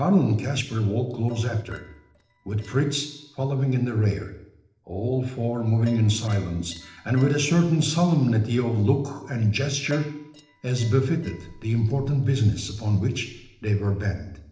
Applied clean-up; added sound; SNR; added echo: neural separator model SepFormer DNS4.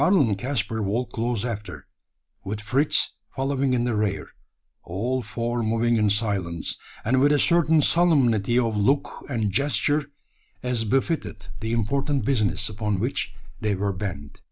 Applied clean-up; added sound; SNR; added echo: none; none; none; none.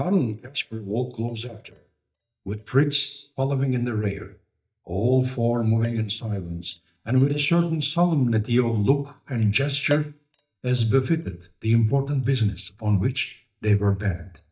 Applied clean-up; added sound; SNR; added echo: neural mask model DeepFilterNet 3.